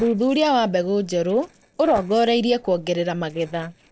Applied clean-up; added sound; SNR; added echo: neural separator model SepFormer DNS4.